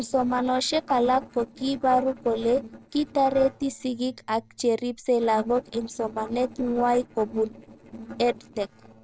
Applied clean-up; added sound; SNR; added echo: neural separator model SepFormer DNS4.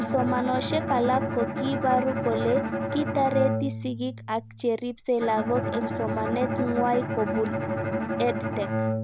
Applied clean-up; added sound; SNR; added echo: none; Bowed string instrument; 2 dB; none.